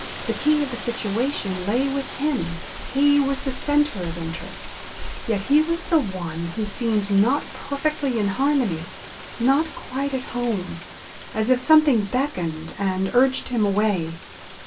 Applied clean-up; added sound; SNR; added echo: none; Rain; 11 dB; reverberation time 0.2 s.